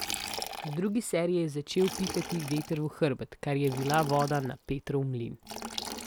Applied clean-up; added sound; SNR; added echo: none; Liquid; 10 dB; none.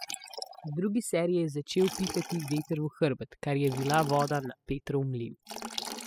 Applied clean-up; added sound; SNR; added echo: classical method spectral subtraction.